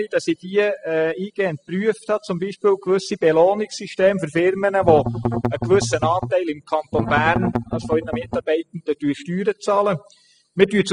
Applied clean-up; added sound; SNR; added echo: classical method spectral subtraction.